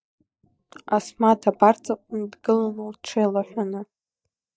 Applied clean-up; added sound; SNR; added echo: neural mask model DeepFilterNet 3.